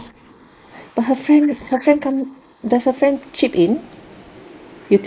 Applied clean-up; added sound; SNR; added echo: neural mask model Resemble Enhance denoiser.